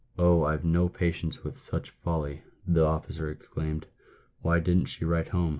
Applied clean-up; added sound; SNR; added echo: none; none; none; none.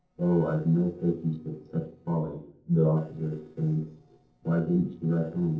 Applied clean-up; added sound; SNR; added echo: neural separator model SepFormer DNS4.